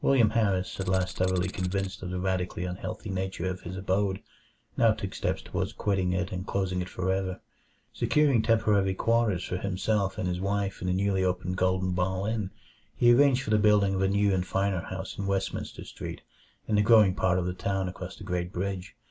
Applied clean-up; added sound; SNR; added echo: none; Tools; 18 dB; none.